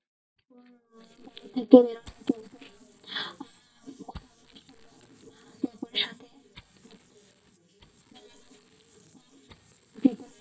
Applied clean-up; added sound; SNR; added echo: neural mask model DeepFilterNet 3.